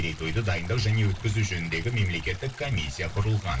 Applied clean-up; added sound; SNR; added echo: none; Stream; 20 dB; reverberation time 0.1 s.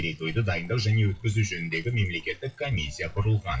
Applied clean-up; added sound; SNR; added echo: classical method WPE with log-MMSE.